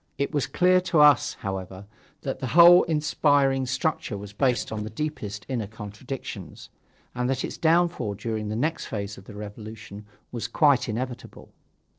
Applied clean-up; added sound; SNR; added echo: neural separator model SepFormer DNS4.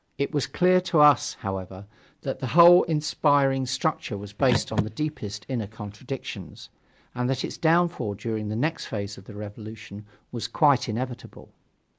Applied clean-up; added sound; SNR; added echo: neural mask model Resemble Enhance denoiser.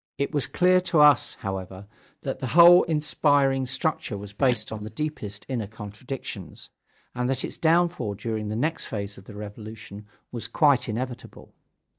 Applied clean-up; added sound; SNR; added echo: neural mask model DeepFilterNet 3.